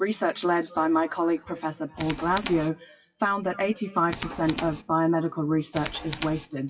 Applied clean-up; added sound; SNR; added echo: classical method WPE with log-MMSE.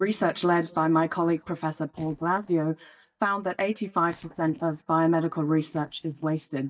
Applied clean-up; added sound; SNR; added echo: neural mask model DeepFilterNet 3.